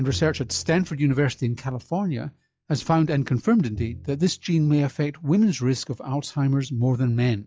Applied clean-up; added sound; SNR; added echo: classical method log-MMSE.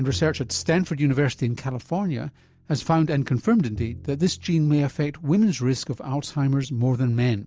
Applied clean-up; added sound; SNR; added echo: none; Bowed string instrument; 20 dB; none.